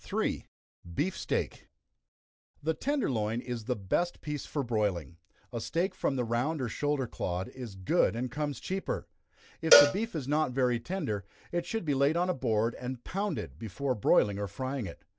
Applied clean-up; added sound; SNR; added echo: none; Cowbell; -2 dB; none.